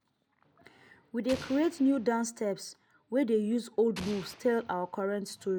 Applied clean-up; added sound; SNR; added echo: none; Explosion; 16 dB; none.